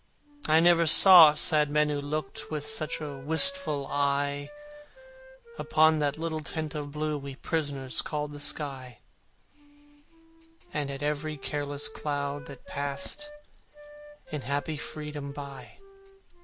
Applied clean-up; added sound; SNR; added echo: none; Wind instrument, woodwind instrument; 19 dB; none.